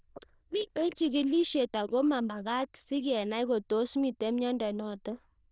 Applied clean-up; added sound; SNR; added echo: neural diffusion model UNIVERSE++.